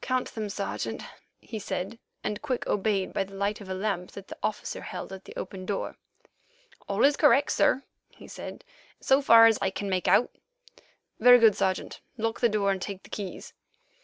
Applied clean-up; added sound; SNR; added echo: none; none; none; none.